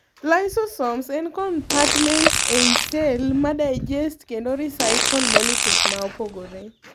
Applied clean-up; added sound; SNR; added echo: none; Fart; -1 dB; none.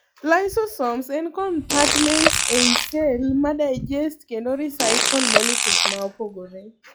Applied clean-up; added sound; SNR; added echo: classical method log-MMSE.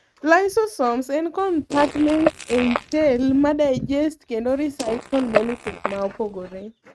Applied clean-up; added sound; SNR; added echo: neural mask model RNNoise.